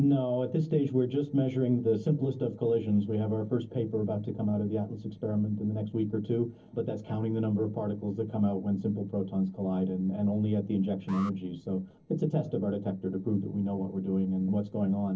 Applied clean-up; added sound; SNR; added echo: neural separator model SepFormer DNS4.